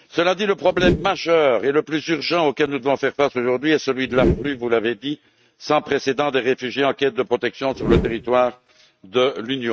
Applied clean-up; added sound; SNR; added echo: neural mask model RNNoise.